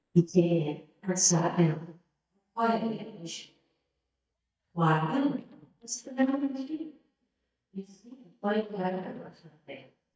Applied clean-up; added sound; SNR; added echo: neural mask model DeepFilterNet 3.